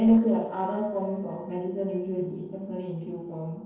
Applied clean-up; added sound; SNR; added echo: neural separator model SepFormer DNS4.